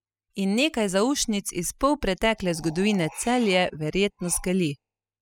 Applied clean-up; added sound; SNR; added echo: classical method spectral subtraction.